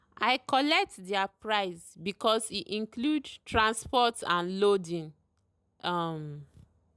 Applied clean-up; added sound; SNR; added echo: none; none; none; none.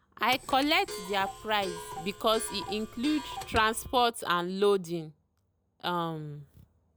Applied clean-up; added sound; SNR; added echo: none; Clock; 12 dB; none.